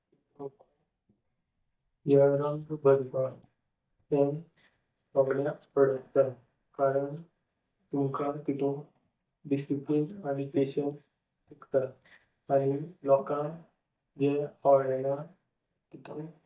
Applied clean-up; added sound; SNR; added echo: neural mask model DeepFilterNet 3.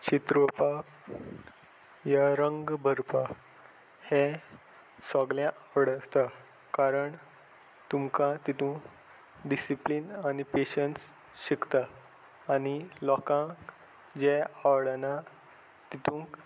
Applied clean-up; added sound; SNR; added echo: none; none; none; none.